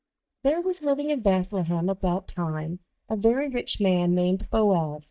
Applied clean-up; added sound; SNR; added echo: neural mask model DeepFilterNet 3.